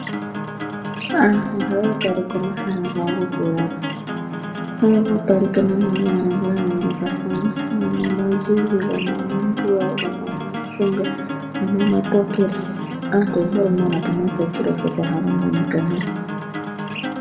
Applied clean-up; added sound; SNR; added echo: none; Acoustic guitar; 6 dB; reverberation time 1.6 s.